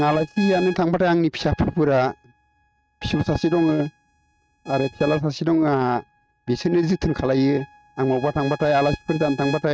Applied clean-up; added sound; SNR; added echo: neural mask model RNNoise.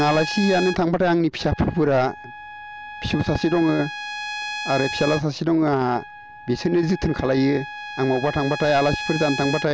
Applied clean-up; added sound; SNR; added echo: none; Trumpet; 11 dB; none.